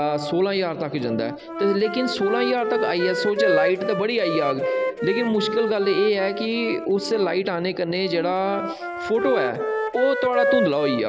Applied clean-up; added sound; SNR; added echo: none; Wind instrument, woodwind instrument; 4 dB; none.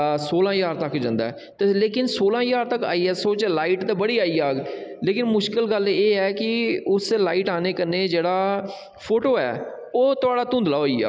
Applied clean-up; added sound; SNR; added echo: none; none; none; none.